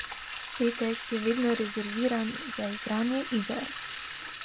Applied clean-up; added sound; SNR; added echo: none; Sink (filling or washing) / Water tap, faucet; 3 dB; none.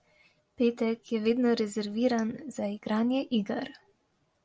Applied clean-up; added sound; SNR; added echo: none; none; none; none.